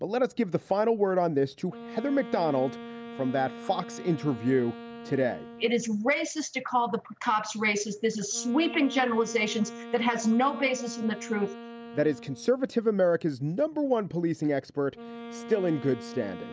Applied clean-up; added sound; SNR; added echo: none; Wind instrument, woodwind instrument; 15 dB; none.